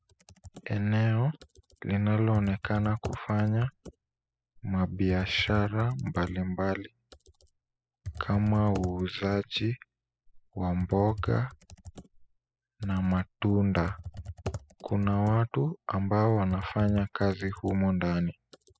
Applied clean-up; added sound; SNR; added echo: classical method spectral subtraction.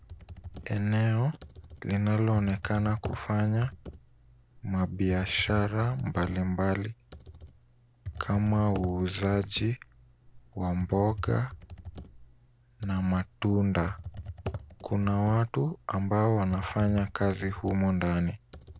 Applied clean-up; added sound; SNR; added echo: none; Computer keyboard; 14 dB; none.